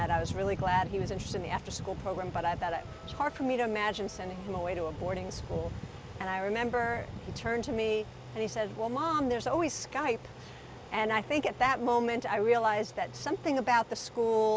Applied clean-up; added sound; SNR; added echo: none; none; none; none.